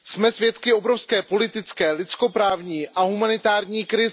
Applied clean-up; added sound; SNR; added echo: none; none; none; none.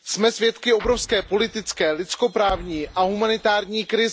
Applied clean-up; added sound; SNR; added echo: none; Explosion; 18 dB; none.